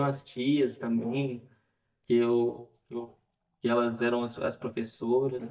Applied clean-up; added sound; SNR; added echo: neural mask model DeepFilterNet 3.